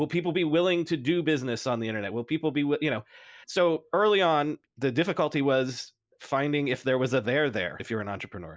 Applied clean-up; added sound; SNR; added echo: neural mask model Resemble Enhance denoiser.